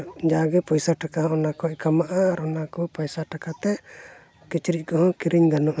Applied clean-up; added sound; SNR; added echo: none; none; none; none.